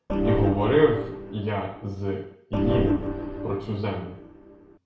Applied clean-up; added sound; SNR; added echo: none; Organ; 1 dB; reverberation time 0.6 s.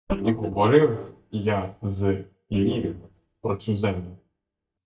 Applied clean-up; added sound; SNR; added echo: neural mask model DeepFilterNet 3.